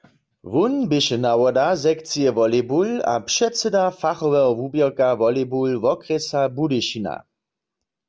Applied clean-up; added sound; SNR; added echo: none; none; none; none.